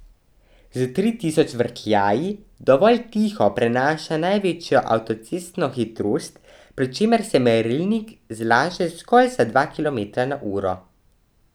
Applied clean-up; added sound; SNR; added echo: none; none; none; none.